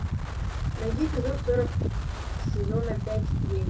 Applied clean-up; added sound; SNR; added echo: none; Wind; -5 dB; reverberation time 0.3 s.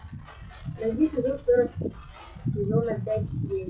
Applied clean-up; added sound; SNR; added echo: classical method WPE with log-MMSE.